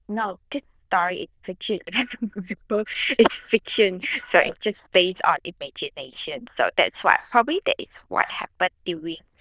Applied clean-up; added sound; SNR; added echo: neural diffusion model UNIVERSE++.